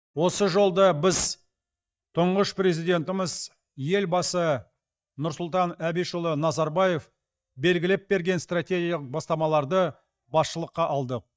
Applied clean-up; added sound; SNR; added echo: neural mask model DeepFilterNet 3.